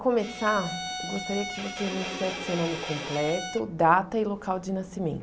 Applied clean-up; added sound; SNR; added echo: none; Bowed string instrument; 7 dB; none.